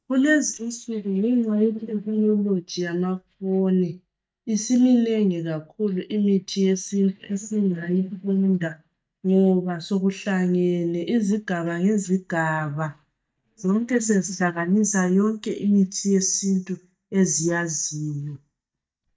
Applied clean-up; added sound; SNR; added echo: neural mask model DeepFilterNet 3.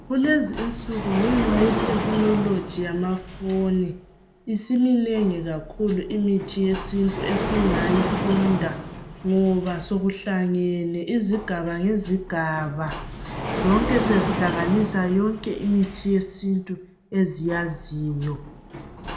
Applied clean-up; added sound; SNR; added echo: none; Sliding door; 7 dB; reverberation time 0.6 s.